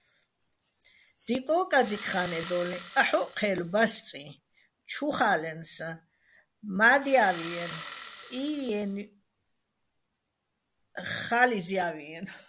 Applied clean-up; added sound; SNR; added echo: none; Engine starting; 12 dB; none.